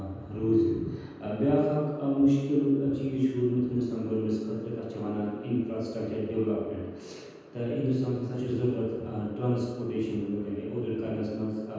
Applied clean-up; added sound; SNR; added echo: none; none; none; reverberation time 1.2 s.